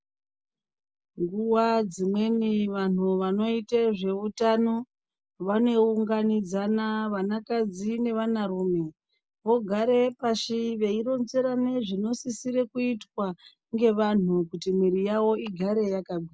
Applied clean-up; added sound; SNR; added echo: none; none; none; none.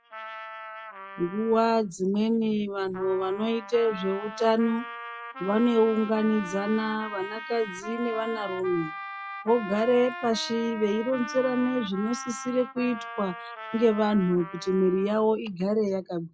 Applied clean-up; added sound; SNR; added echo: classical method log-MMSE.